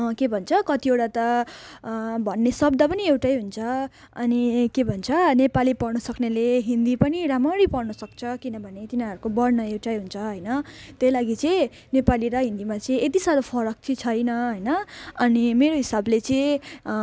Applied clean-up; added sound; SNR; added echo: none; none; none; none.